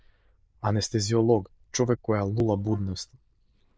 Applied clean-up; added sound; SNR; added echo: neural diffusion model UNIVERSE++.